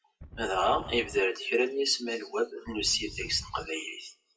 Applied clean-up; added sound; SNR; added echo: classical method WPE with log-MMSE.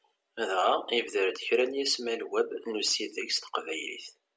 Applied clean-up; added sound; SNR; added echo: none; none; none; none.